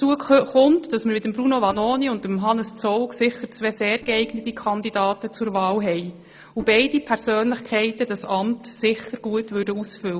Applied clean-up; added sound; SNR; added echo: neural separator model SepFormer DNS4.